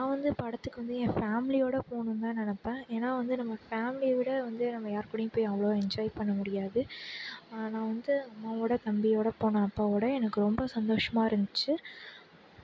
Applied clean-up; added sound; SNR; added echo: none; none; none; none.